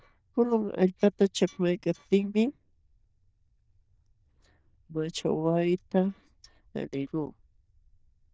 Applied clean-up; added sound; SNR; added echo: neural diffusion model UNIVERSE++.